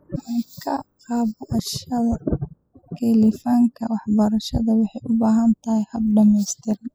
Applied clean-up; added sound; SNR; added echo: classical method spectral subtraction.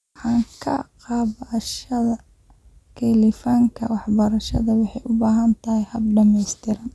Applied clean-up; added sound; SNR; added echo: none; none; none; none.